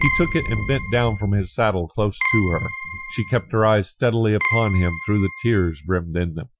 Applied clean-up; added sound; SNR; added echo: classical method Wiener filter.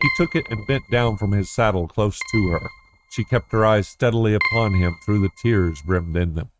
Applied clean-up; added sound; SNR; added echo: neural mask model RNNoise.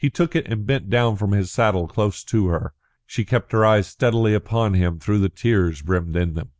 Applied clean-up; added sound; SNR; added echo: none; none; none; none.